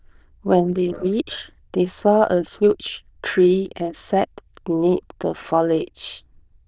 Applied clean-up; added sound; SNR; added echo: neural diffusion model UNIVERSE++.